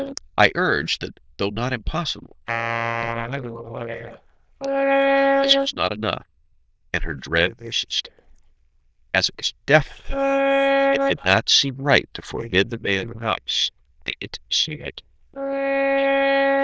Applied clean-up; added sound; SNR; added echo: neural diffusion model UNIVERSE++.